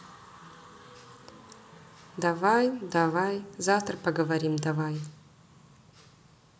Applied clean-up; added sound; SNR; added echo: none; none; none; none.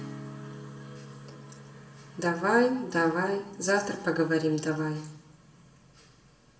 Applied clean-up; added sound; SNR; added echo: none; Acoustic guitar / Strum; 18 dB; reverberation time 0.9 s.